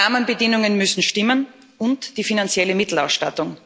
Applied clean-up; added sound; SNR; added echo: none; none; none; none.